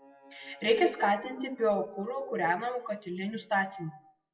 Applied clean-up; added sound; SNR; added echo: classical method WPE with log-MMSE.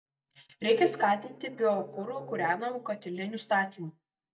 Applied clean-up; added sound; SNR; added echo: neural mask model DeepFilterNet 3.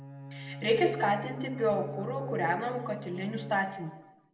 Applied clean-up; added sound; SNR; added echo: none; Bowed string instrument; 11 dB; reverberation time 0.9 s.